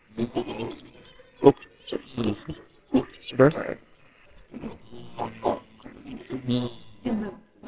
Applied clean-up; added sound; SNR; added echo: neural separator model SepFormer WHAMR!.